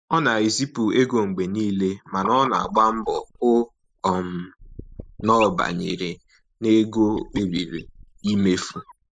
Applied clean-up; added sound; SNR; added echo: neural mask model Resemble Enhance denoiser.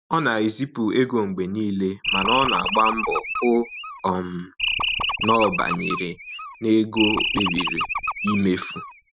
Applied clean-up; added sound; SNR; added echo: none; Animal; 3 dB; none.